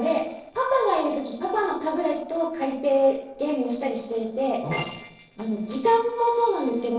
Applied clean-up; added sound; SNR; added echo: neural separator model SepFormer DNS4.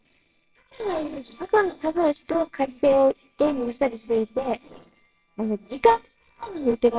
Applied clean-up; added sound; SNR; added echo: neural separator model SepFormer WHAMR!.